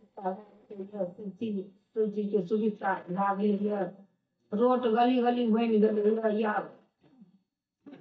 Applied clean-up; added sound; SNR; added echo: neural mask model DeepFilterNet 3.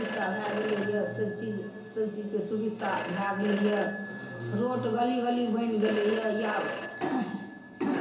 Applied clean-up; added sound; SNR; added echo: none; Telephone; 8 dB; reverberation time 0.7 s.